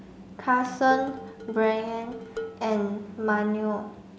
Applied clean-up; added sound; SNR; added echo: none; Dishes, pots, and pans; 13 dB; none.